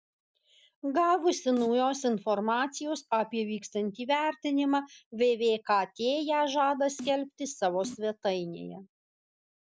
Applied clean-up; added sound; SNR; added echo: none; Snare drum; 16 dB; none.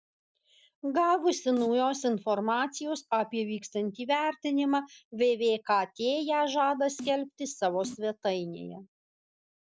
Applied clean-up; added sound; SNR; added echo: neural separator model SepFormer DNS4.